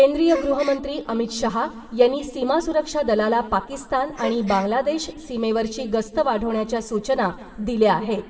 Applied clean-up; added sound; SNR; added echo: none; Gasp; 17 dB; reverberation time 1.3 s.